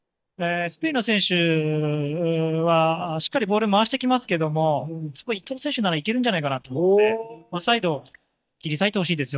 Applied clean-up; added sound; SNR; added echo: neural mask model DeepFilterNet 3.